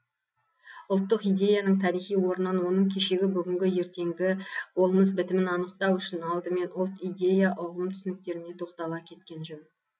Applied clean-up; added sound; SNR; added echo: none; none; none; none.